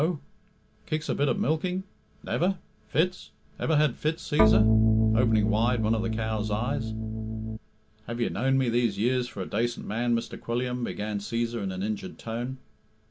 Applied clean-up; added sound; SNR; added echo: none; Organ; -4 dB; none.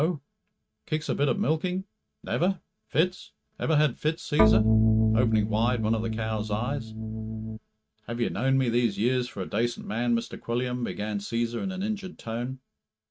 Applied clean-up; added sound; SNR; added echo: neural mask model RNNoise.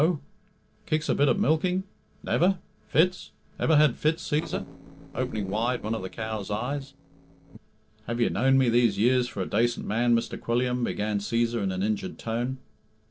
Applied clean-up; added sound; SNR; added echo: neural separator model SepFormer DNS4.